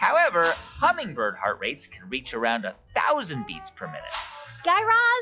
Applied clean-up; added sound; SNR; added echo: classical method log-MMSE.